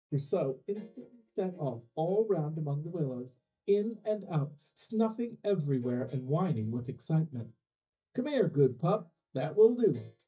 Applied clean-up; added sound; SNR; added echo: neural mask model DeepFilterNet 3.